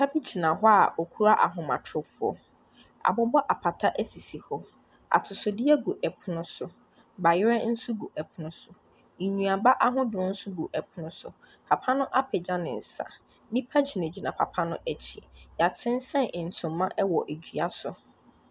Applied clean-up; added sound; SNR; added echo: none; none; none; none.